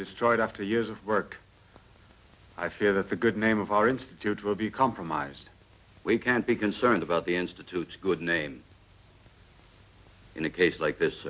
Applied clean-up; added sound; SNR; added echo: none; none; none; none.